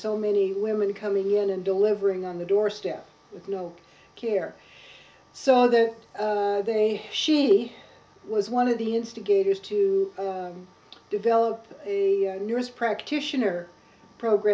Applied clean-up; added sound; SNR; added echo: none; none; none; none.